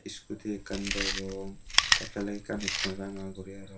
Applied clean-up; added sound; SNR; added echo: none; Chewing, mastication; -4 dB; reverberation time 0.3 s.